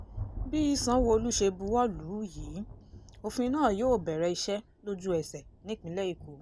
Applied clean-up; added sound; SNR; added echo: none; Thunder; 12 dB; none.